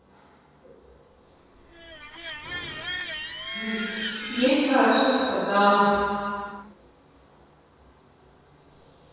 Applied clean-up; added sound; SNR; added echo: none; Screech; 8 dB; reverberation time 2.2 s.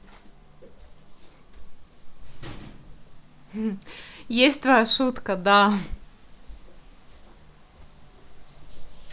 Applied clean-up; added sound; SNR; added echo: none; none; none; none.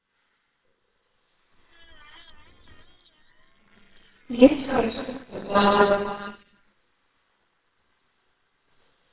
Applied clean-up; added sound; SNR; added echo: neural separator model SepFormer WHAMR!.